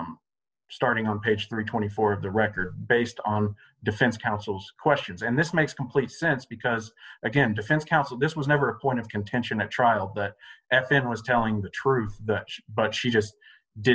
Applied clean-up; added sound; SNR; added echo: neural separator model SepFormer DNS4.